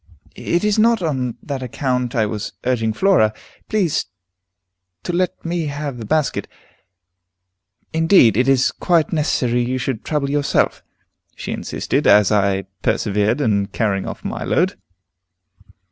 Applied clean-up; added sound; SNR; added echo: none; none; none; none.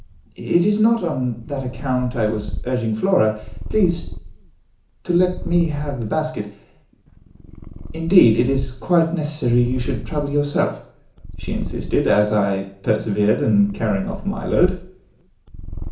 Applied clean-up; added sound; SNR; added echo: none; Purr; 10 dB; reverberation time 0.7 s.